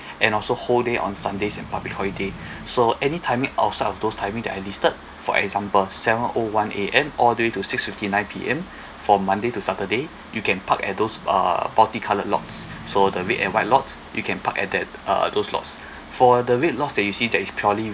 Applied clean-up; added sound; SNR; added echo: none; Strum; 16 dB; none.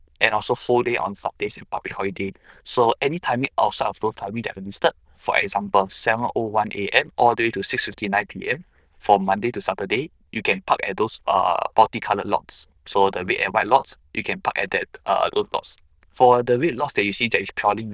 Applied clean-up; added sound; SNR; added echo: neural diffusion model UNIVERSE++.